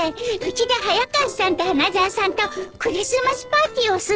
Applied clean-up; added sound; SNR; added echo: neural separator model SepFormer DNS4.